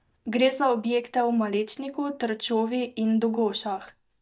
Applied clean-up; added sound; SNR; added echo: neural mask model DeepFilterNet 3.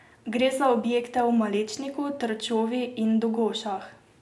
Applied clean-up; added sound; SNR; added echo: none; none; none; none.